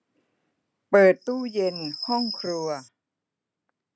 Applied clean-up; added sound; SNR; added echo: none; Chirp, tweet; 11 dB; none.